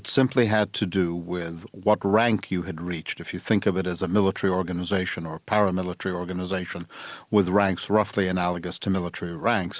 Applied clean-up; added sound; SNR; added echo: none; none; none; none.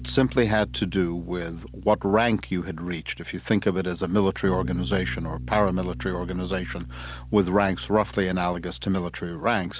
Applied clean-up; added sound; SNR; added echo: none; Bass guitar; 12 dB; none.